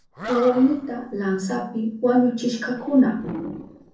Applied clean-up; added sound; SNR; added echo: neural separator model SepFormer DNS4.